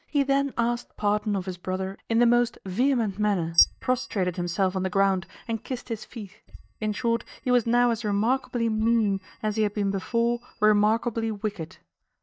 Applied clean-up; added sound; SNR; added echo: neural mask model DeepFilterNet 3.